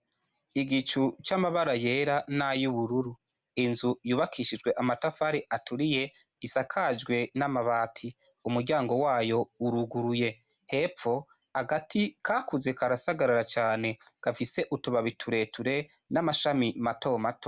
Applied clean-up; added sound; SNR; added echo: none; none; none; none.